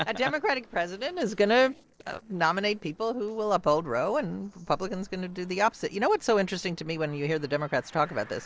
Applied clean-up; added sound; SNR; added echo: neural separator model SepFormer DNS4.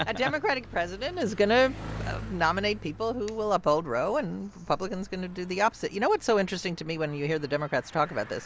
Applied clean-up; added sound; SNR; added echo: none; Bicycle; 16 dB; none.